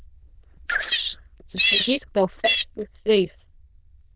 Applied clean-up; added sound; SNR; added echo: neural diffusion model UNIVERSE++.